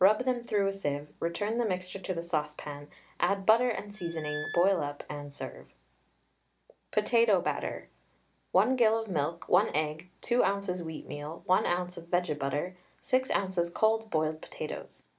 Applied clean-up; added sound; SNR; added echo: none; Squeak; 12 dB; none.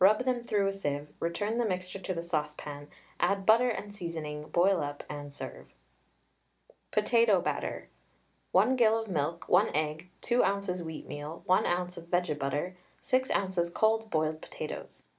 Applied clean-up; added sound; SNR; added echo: none; none; none; none.